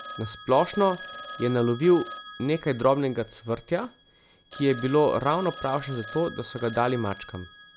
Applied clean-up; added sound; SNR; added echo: none; Telephone; 16 dB; none.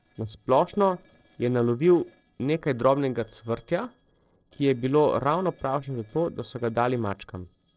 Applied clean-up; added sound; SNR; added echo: neural separator model SepFormer DNS4.